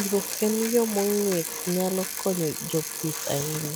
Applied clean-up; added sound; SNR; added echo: none; Bicycle; 7 dB; none.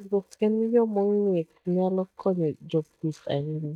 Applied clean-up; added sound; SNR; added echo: neural mask model DeepFilterNet 3.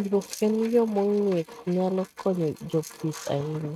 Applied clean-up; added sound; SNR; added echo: neural mask model RNNoise.